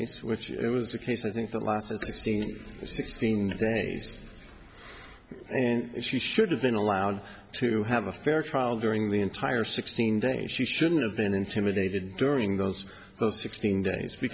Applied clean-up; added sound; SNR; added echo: none; none; none; none.